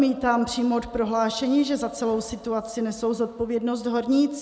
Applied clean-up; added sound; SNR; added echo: none; none; none; none.